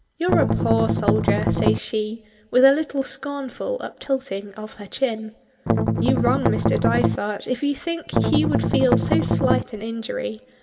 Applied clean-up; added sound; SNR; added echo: none; Strum; -4 dB; reverberation time 0.3 s.